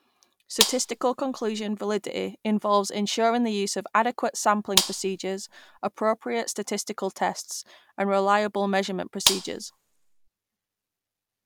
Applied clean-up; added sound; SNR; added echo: none; Gunshot, gunfire; 1 dB; none.